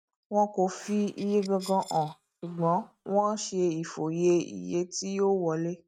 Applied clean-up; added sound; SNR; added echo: neural mask model RNNoise.